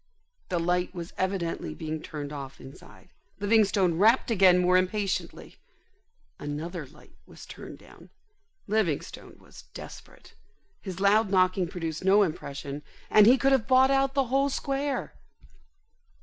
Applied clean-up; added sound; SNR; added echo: none; none; none; none.